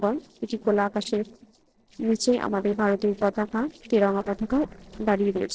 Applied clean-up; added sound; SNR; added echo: neural separator model SepFormer DNS4.